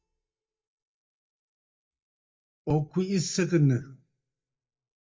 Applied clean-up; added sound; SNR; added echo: neural mask model DeepFilterNet 3.